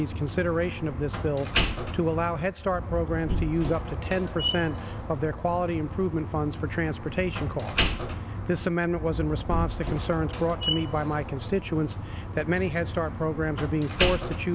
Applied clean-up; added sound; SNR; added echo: none; Slam; 2 dB; none.